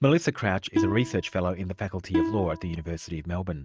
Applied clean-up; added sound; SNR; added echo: neural mask model RNNoise.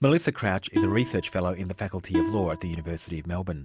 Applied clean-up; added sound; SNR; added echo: none; Plucked string instrument; 4 dB; none.